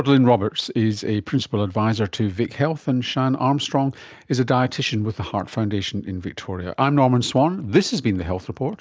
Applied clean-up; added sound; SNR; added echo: none; none; none; none.